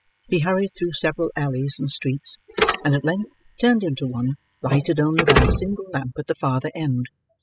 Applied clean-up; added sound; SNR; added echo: classical method spectral subtraction.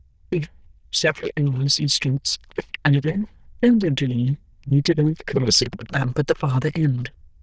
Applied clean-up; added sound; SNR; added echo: neural diffusion model UNIVERSE++.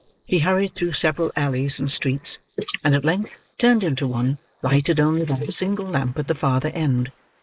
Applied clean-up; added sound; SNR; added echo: neural mask model Resemble Enhance denoiser.